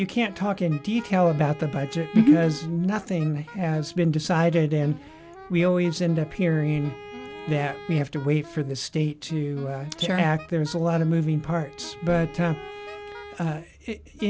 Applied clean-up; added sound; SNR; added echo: none; Wind instrument, woodwind instrument + Bowed string instrument; 18 dB; none.